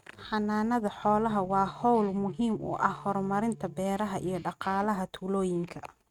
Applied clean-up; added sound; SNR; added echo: neural mask model RNNoise.